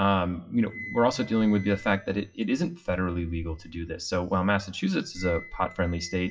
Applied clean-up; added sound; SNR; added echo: classical method WPE with log-MMSE.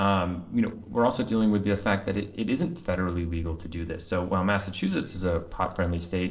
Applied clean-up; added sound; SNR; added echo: neural separator model SepFormer DNS4.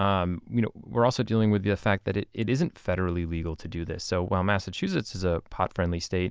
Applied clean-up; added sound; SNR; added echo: none; none; none; none.